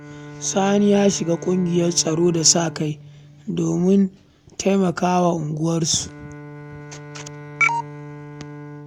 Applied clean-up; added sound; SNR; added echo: none; Bowed string instrument; 17 dB; none.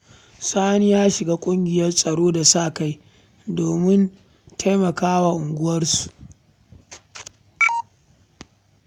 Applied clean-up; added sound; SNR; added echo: none; none; none; none.